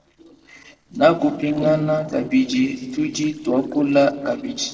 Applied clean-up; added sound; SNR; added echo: neural separator model SepFormer DNS4.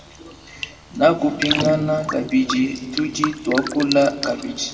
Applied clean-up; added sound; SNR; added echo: none; Raindrop; 10 dB; reverberation time 1.7 s.